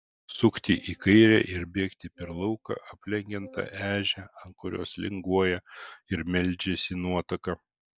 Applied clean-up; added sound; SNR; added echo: neural mask model DeepFilterNet 3.